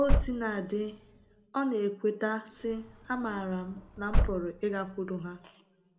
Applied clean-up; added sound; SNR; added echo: none; Slam / Car; 0 dB; reverberation time 1.0 s.